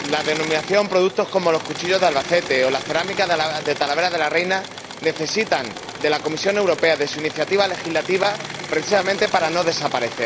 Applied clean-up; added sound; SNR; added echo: none; Engine / Mechanisms; 12 dB; none.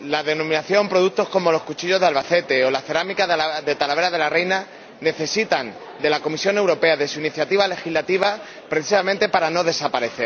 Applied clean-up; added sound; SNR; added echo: none; none; none; none.